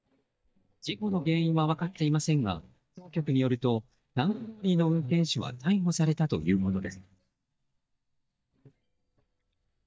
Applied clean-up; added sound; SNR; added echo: neural mask model DeepFilterNet 3.